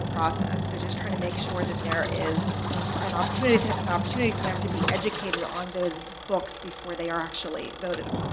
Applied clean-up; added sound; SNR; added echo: none; Engine; 0 dB; none.